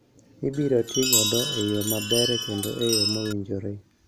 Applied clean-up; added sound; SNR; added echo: none; Chime; 0 dB; none.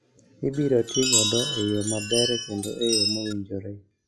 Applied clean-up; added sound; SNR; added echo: classical method log-MMSE.